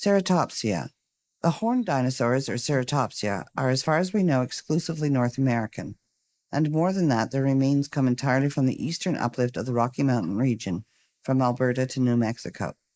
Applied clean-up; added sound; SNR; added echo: neural mask model Resemble Enhance denoiser.